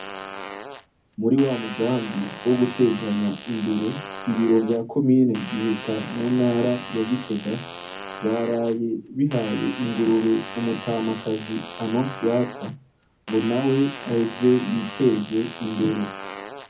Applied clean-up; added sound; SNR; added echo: none; Fart; 12 dB; reverberation time 0.3 s.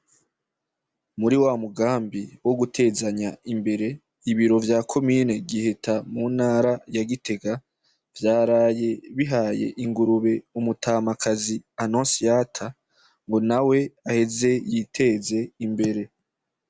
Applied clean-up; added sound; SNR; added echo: none; none; none; none.